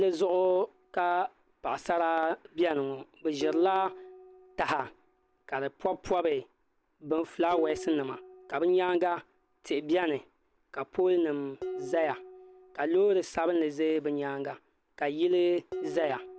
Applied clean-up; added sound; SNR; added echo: none; Dishes, pots, and pans; 16 dB; none.